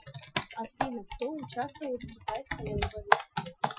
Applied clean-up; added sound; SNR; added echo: classical method Wiener filter.